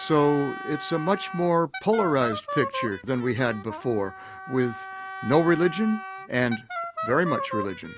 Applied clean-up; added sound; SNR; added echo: none; Wind instrument, woodwind instrument; 10 dB; none.